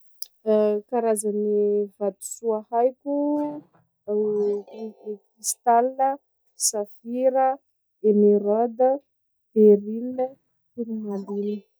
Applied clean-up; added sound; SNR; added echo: neural mask model DeepFilterNet 3.